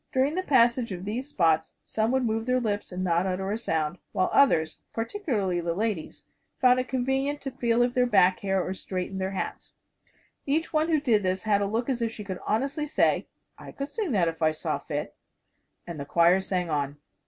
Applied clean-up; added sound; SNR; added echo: none; none; none; none.